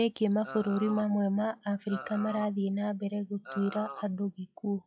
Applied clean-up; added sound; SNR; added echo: classical method log-MMSE.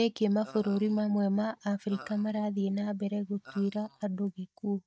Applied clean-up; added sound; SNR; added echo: neural mask model DeepFilterNet 3.